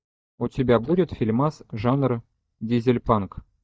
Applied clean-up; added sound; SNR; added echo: neural mask model DeepFilterNet 3.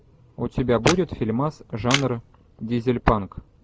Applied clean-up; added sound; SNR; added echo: none; Camera; 7 dB; none.